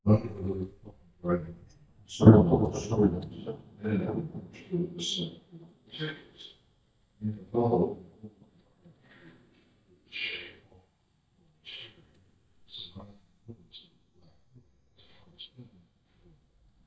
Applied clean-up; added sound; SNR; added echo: neural mask model DeepFilterNet 3.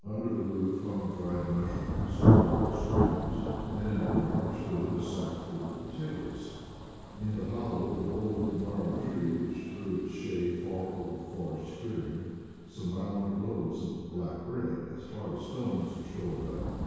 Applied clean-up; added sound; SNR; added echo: none; Thunder; 0 dB; reverberation time 2.0 s.